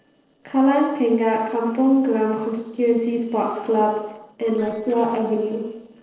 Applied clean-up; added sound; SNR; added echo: neural separator model SepFormer DNS4.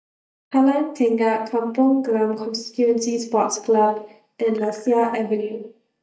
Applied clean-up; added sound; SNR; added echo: neural mask model DeepFilterNet 3.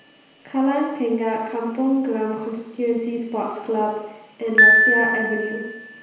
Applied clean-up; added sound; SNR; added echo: none; Piano; 0 dB; reverberation time 1.0 s.